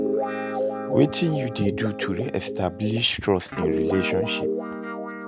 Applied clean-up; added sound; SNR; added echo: none; Guitar; 2 dB; none.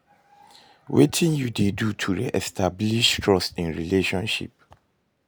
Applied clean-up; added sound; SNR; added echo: none; none; none; none.